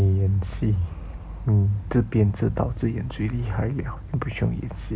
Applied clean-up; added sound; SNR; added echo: none; none; none; none.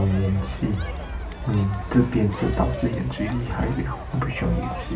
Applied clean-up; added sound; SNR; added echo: none; Crowd; 13 dB; reverberation time 0.3 s.